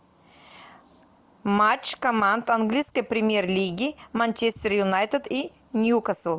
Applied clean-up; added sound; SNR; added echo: none; none; none; none.